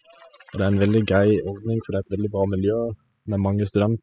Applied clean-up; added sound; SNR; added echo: classical method spectral subtraction.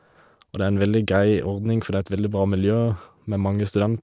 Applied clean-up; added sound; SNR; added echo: none; none; none; none.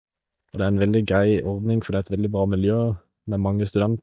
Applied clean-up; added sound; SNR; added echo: neural mask model DeepFilterNet 3.